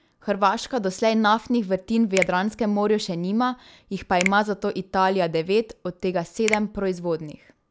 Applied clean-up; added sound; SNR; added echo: none; Finger snapping; 11 dB; none.